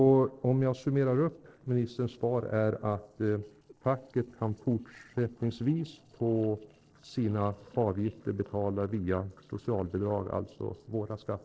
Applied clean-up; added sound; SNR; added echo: neural separator model SepFormer DNS4.